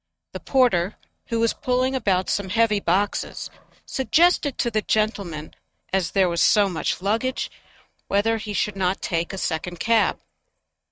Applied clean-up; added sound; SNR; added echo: neural mask model RNNoise.